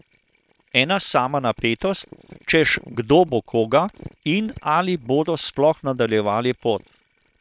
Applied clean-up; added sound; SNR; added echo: neural separator model SepFormer WHAM!.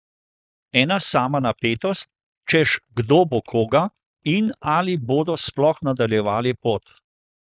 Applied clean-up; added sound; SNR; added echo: neural mask model Resemble Enhance denoiser.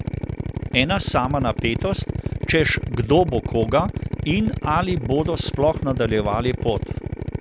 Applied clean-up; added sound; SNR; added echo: none; Drill; 4 dB; none.